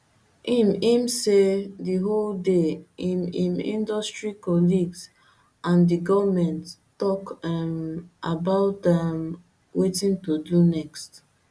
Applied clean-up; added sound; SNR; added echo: none; none; none; none.